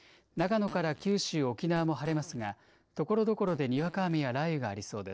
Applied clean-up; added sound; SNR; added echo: neural separator model SepFormer DNS4.